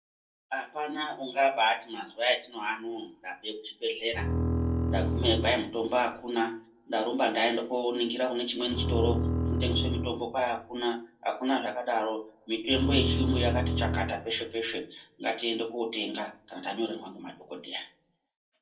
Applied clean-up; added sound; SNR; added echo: none; Bowed string instrument; -1 dB; reverberation time 0.2 s.